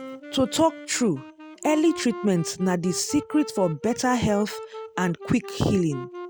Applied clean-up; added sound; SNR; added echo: none; Wind instrument, woodwind instrument; 13 dB; none.